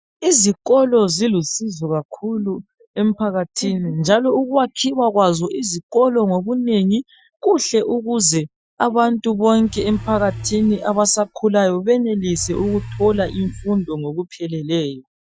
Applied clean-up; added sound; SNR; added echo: classical method Wiener filter.